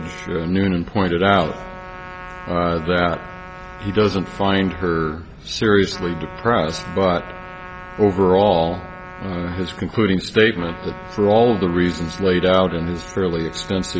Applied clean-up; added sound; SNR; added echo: none; Trumpet; 17 dB; none.